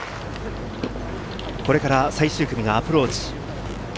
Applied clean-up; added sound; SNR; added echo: none; Fireworks; 16 dB; none.